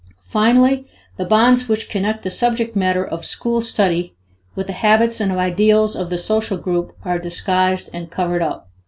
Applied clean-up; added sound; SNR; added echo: none; none; none; none.